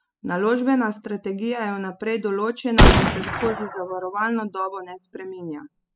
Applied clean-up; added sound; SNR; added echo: classical method spectral subtraction.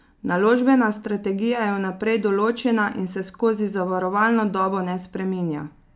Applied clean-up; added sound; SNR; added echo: none; none; none; none.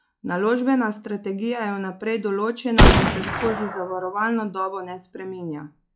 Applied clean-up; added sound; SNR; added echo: classical method log-MMSE.